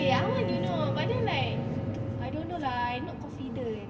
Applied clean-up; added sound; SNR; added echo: none; Bowed string instrument; 7 dB; reverberation time 1.3 s.